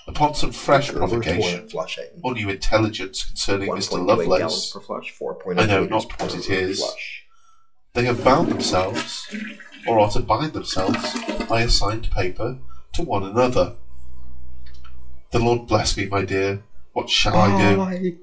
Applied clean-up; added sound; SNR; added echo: classical method WPE with log-MMSE.